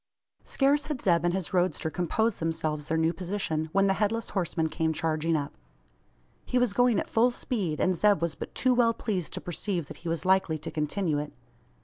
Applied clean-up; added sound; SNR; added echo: none; none; none; none.